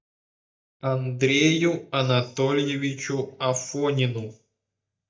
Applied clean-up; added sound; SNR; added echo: neural mask model DeepFilterNet 3.